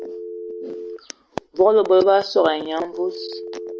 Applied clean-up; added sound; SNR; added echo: none; Telephone; 14 dB; none.